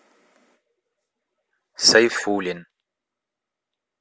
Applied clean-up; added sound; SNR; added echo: none; none; none; none.